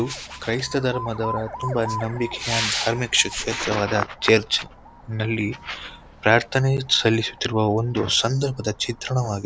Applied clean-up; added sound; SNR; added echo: none; Alarm; 15 dB; none.